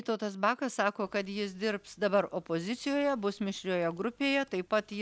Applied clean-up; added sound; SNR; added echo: none; none; none; none.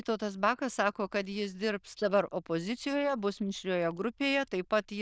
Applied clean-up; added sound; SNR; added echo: neural diffusion model UNIVERSE++.